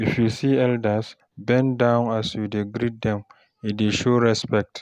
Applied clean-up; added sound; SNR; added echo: none; none; none; none.